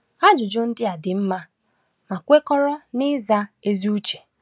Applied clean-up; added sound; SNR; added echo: none; none; none; none.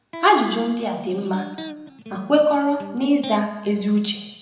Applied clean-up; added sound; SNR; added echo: none; Electric guitar; 15 dB; reverberation time 0.9 s.